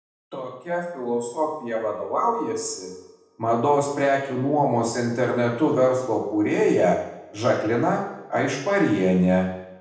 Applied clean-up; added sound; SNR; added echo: none; none; none; reverberation time 0.8 s.